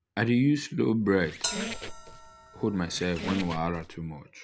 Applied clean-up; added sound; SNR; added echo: none; Squeak + Bell; 9 dB; none.